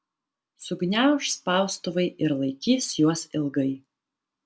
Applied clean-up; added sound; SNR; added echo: none; none; none; none.